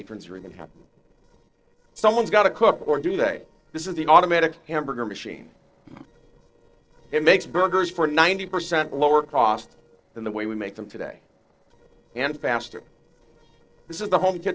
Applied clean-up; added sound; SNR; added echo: neural separator model SepFormer DNS4.